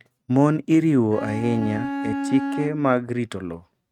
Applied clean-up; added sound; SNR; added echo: neural mask model RNNoise.